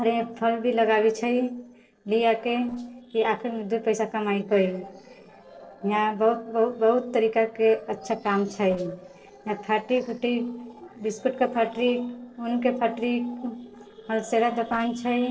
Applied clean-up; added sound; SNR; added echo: neural separator model SepFormer DNS4.